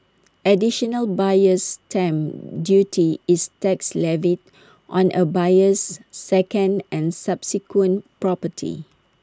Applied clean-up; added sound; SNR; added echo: none; none; none; none.